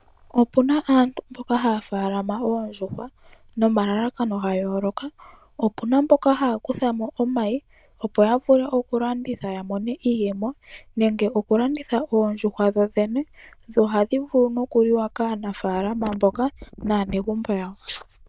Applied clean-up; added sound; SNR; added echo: neural diffusion model UNIVERSE++.